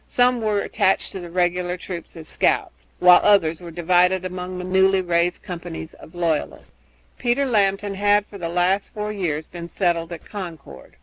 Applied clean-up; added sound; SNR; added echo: none; none; none; none.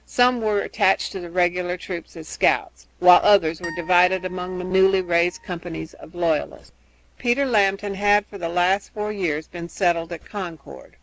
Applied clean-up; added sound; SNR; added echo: none; Harp; 17 dB; none.